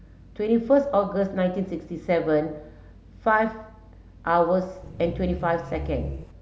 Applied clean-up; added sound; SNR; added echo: none; Growling; 8 dB; none.